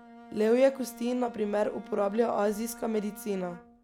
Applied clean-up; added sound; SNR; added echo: none; Bowed string instrument; 19 dB; none.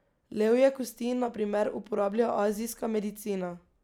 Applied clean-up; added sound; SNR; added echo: none; none; none; none.